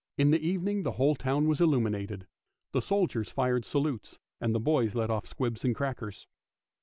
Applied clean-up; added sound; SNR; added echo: none; none; none; none.